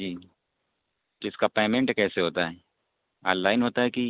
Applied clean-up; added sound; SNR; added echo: none; none; none; none.